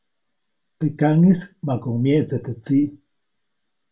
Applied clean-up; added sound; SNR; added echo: none; none; none; reverberation time 0.2 s.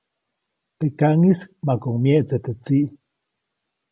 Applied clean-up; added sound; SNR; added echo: none; none; none; none.